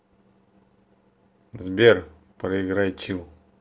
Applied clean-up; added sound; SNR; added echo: none; none; none; none.